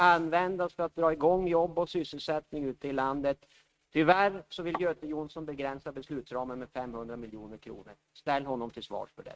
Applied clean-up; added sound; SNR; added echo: neural mask model RNNoise.